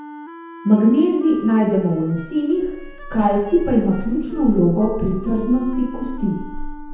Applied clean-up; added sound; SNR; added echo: none; Wind instrument, woodwind instrument; 18 dB; reverberation time 1.0 s.